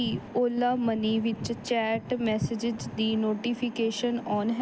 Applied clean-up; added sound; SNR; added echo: none; none; none; none.